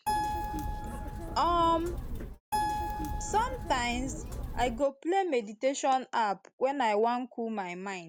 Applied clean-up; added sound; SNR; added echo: none; Keyboard (musical); 3 dB; none.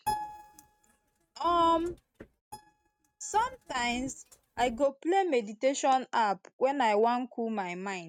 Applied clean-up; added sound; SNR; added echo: neural mask model RNNoise.